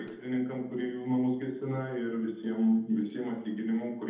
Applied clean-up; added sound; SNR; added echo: neural separator model SepFormer DNS4.